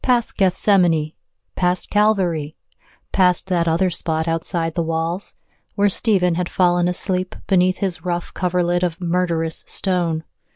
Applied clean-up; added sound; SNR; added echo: none; none; none; none.